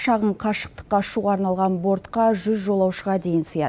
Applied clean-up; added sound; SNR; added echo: none; none; none; none.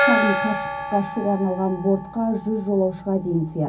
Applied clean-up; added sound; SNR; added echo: none; Gong; 4 dB; reverberation time 0.4 s.